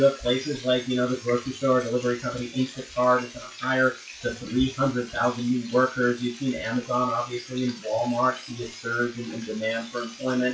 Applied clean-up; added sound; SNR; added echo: classical method WPE with log-MMSE.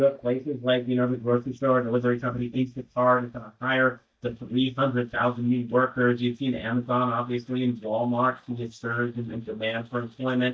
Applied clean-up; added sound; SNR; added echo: neural mask model DeepFilterNet 3.